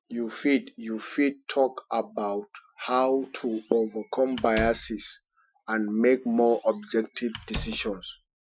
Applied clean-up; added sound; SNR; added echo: classical method Wiener filter.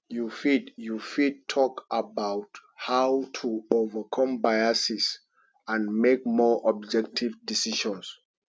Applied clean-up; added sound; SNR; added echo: none; none; none; none.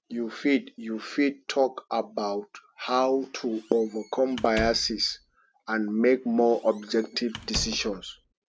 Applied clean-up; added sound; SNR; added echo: none; Squeak / Slam; 15 dB; none.